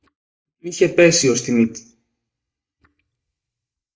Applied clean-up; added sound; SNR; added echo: neural mask model DeepFilterNet 3.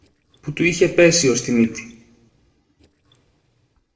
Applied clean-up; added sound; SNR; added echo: neural separator model SepFormer DNS4.